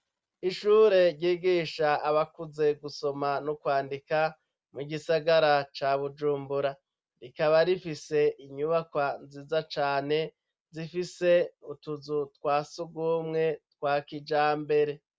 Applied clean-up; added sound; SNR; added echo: none; none; none; none.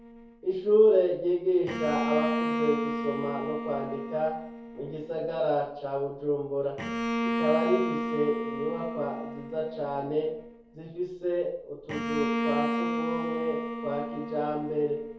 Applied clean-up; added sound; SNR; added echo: none; Bowed string instrument; 4 dB; reverberation time 2.2 s.